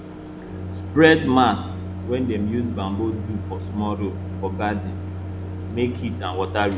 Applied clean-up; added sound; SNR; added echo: none; Microwave oven; 7 dB; none.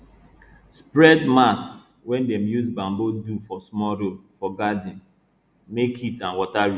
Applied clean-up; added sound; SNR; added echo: none; none; none; none.